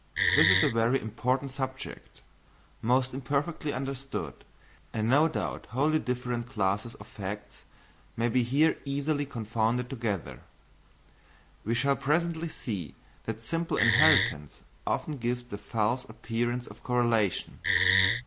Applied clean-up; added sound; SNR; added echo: none; Wood; -4 dB; none.